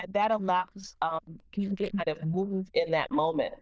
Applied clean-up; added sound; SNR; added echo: neural diffusion model UNIVERSE++.